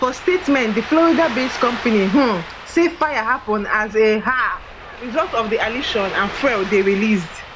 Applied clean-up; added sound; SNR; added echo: none; Ocean; 13 dB; none.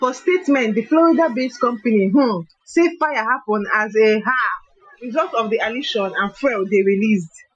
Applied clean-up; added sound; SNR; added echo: classical method Wiener filter.